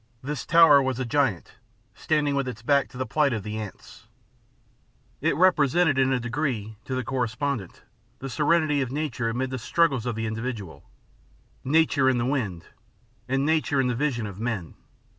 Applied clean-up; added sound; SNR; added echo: none; none; none; none.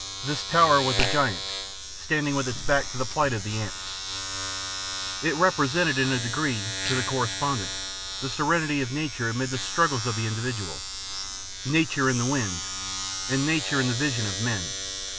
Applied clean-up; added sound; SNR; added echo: none; Domestic sounds, home sounds; 4 dB; none.